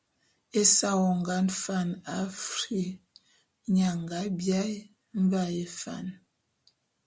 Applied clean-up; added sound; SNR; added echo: none; none; none; none.